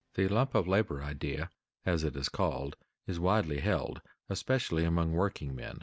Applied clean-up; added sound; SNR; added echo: none; none; none; none.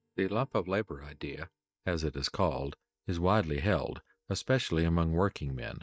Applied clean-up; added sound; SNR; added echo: neural mask model DeepFilterNet 3.